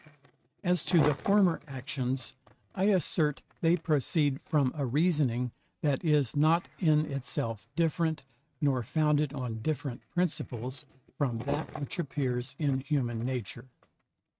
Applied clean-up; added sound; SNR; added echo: neural mask model RNNoise.